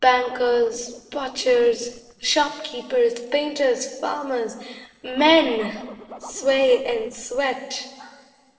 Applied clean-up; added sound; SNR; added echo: neural separator model SepFormer DNS4.